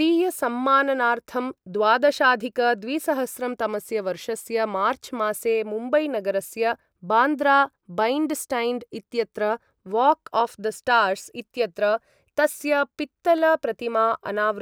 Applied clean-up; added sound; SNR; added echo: none; none; none; none.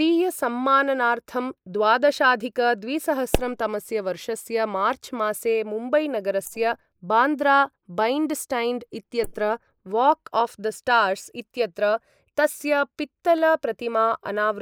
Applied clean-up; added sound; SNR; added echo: neural mask model Resemble Enhance denoiser.